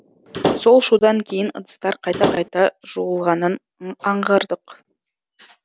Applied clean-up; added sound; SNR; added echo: none; Slam / Wood; 1 dB; none.